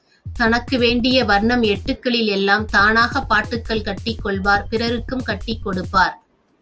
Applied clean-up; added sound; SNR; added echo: none; Drum kit; 11 dB; none.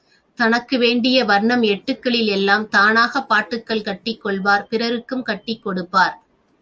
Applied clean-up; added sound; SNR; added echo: none; none; none; none.